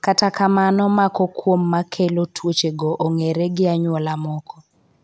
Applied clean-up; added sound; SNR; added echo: none; none; none; none.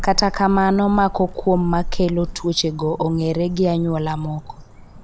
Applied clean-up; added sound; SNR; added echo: none; Cricket / Motor vehicle (road); 10 dB; none.